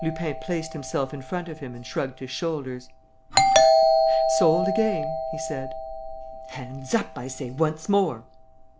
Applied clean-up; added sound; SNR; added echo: none; Doorbell; -3 dB; none.